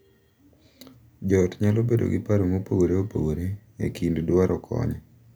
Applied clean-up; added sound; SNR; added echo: none; none; none; none.